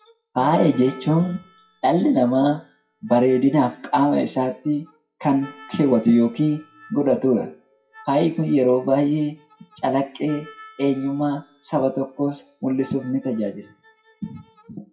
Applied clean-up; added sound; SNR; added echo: classical method WPE with log-MMSE.